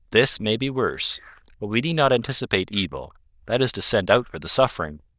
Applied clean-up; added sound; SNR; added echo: neural diffusion model UNIVERSE++.